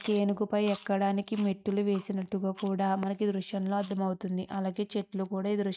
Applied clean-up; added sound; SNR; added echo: neural mask model RNNoise.